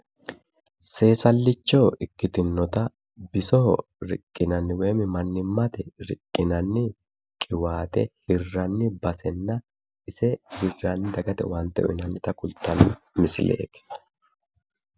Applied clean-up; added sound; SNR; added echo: none; none; none; none.